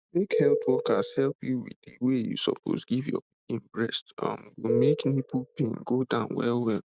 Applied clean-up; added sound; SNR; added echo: neural mask model DeepFilterNet 3.